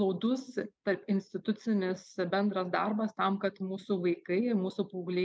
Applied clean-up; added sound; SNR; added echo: none; none; none; none.